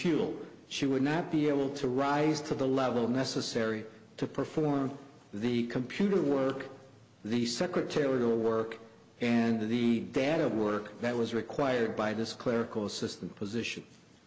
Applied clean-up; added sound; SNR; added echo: none; none; none; none.